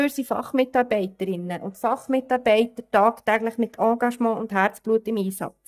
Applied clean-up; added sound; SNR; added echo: neural mask model DeepFilterNet 3.